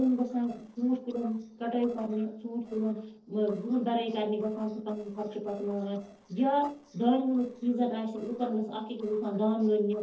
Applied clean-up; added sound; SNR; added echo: neural separator model SepFormer DNS4.